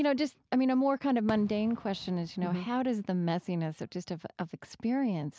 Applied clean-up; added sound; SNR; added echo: none; Fireworks; 20 dB; none.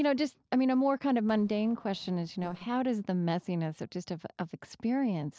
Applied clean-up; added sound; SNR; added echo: neural separator model SepFormer DNS4.